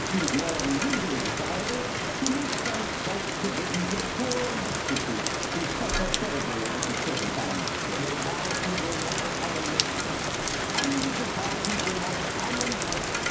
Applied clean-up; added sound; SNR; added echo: none; Rain; -4 dB; reverberation time 0.5 s.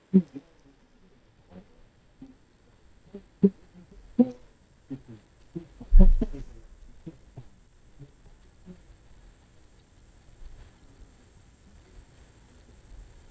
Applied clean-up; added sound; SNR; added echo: neural mask model DeepFilterNet 3.